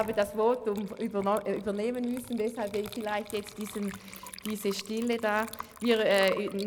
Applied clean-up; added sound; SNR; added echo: none; Water / Liquid; 17 dB; none.